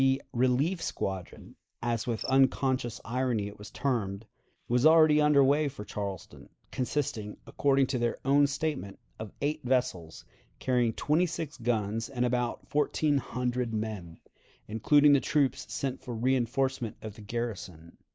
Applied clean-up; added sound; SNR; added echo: neural mask model Resemble Enhance denoiser.